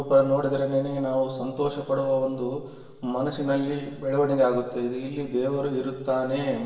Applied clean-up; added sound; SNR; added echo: none; none; none; reverberation time 1.2 s.